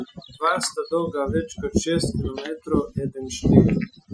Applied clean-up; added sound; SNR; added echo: classical method Wiener filter.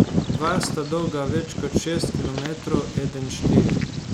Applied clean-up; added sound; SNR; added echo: none; Bird vocalization, bird call, bird song; -4 dB; none.